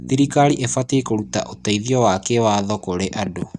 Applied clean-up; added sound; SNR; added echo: neural mask model RNNoise.